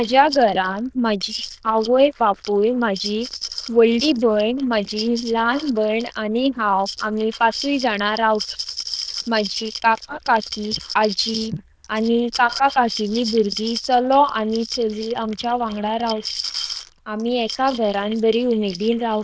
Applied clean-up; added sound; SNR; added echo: neural diffusion model UNIVERSE++.